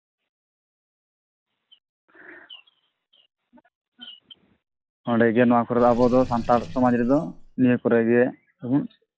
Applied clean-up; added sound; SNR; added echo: classical method log-MMSE.